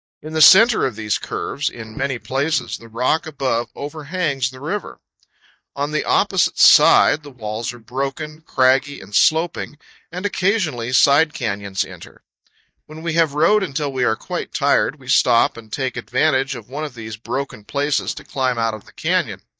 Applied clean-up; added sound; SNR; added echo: neural mask model DeepFilterNet 3.